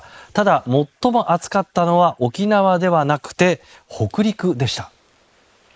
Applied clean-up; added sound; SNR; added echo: neural mask model Resemble Enhance denoiser.